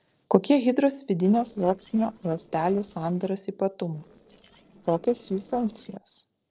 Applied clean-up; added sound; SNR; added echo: neural separator model SepFormer DNS4.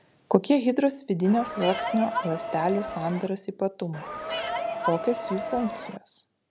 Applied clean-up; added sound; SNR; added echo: none; Crowd; 5 dB; none.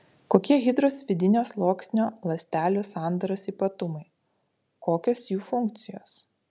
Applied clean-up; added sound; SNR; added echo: none; none; none; none.